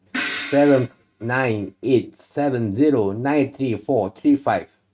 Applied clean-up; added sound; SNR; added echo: neural mask model RNNoise.